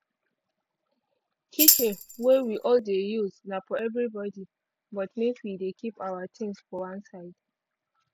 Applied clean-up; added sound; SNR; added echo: none; Tambourine; -5 dB; none.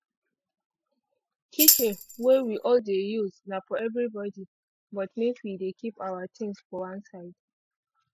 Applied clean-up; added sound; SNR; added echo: classical method Wiener filter.